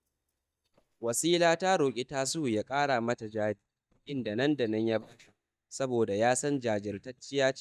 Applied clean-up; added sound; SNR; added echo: neural mask model DeepFilterNet 3.